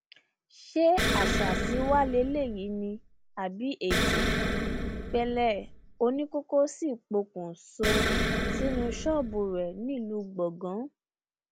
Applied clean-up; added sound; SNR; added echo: none; Explosion; 0 dB; none.